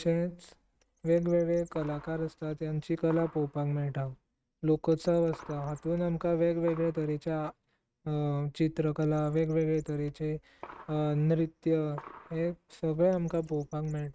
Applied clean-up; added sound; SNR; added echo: neural mask model RNNoise.